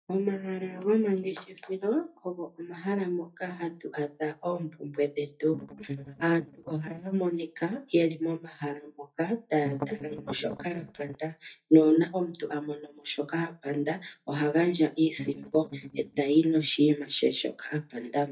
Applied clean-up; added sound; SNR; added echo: neural mask model DeepFilterNet 3.